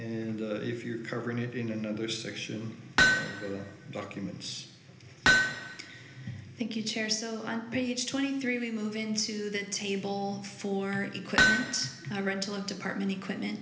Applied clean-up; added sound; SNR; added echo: none; Hammer; -4 dB; reverberation time 0.8 s.